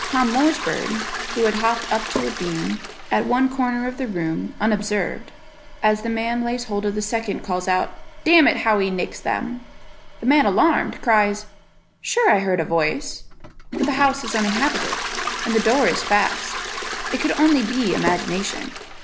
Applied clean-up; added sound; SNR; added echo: none; Toilet flush; 9 dB; none.